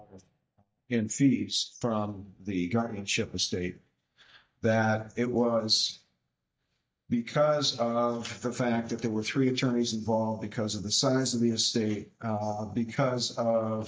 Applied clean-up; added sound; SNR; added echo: neural mask model DeepFilterNet 3.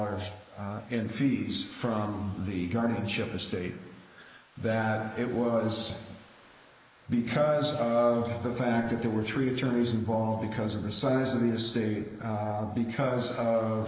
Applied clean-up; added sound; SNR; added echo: neural mask model Resemble Enhance denoiser.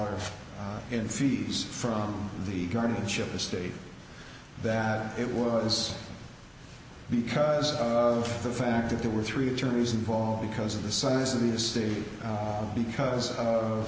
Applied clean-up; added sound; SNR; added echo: none; none; none; none.